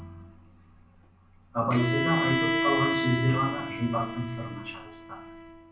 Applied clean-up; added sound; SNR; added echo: none; Bowed string instrument; 2 dB; reverberation time 0.6 s.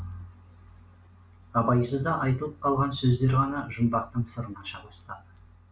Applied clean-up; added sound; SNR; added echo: none; none; none; none.